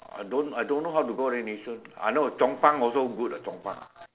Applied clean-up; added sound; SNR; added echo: none; none; none; none.